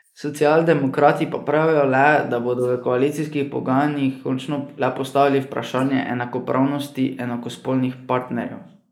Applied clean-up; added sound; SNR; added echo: neural mask model Resemble Enhance denoiser.